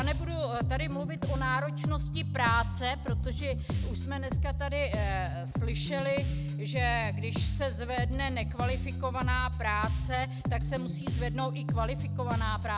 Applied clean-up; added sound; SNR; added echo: none; Bass guitar; -2 dB; none.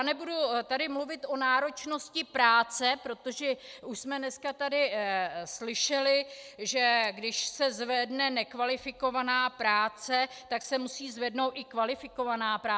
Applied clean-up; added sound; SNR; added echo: none; none; none; none.